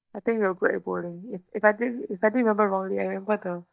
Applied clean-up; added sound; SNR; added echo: neural mask model DeepFilterNet 3.